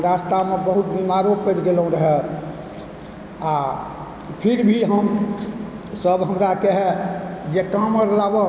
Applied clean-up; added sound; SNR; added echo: none; none; none; none.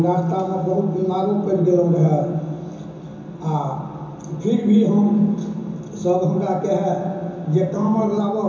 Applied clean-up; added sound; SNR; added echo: none; none; none; reverberation time 0.7 s.